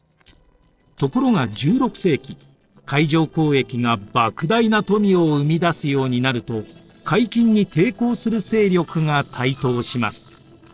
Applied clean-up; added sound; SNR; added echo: neural separator model SepFormer DNS4.